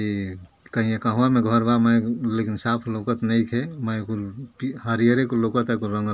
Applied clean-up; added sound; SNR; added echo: none; none; none; none.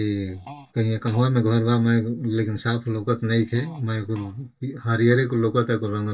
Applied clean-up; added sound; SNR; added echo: neural mask model DeepFilterNet 3.